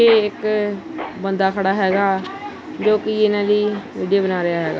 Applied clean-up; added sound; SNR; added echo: none; Mechanisms; 17 dB; none.